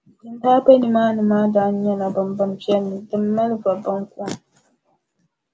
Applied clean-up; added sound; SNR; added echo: none; none; none; none.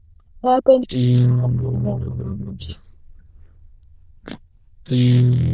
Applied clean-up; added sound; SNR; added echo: neural diffusion model UNIVERSE++.